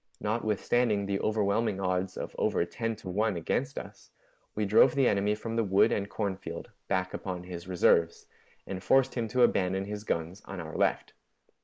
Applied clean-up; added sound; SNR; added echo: neural mask model Resemble Enhance denoiser.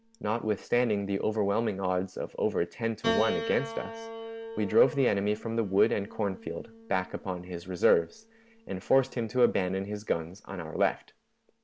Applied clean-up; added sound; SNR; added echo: none; Piano; 12 dB; none.